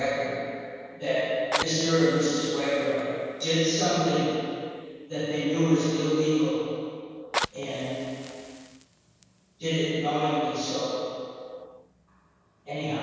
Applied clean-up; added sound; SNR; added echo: none; Fire; 14 dB; reverberation time 2.2 s.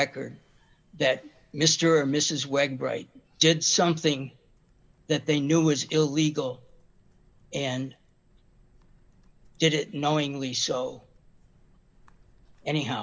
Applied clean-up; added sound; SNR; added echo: none; none; none; none.